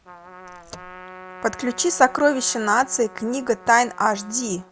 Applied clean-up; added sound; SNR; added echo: none; Trumpet + Car; 19 dB; none.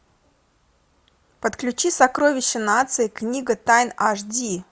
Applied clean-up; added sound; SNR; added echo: none; none; none; none.